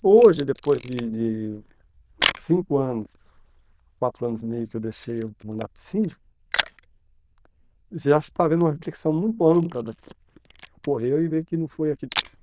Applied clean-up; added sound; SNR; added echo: neural diffusion model UNIVERSE++.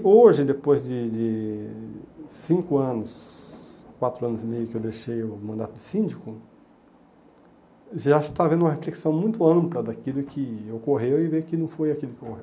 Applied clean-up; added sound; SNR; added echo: none; none; none; none.